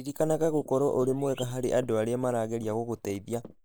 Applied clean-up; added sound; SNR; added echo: neural mask model Resemble Enhance denoiser.